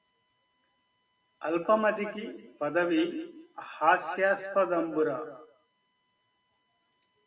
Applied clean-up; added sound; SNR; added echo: none; none; none; none.